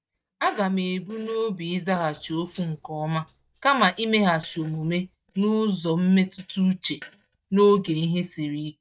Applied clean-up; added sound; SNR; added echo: neural mask model DeepFilterNet 3.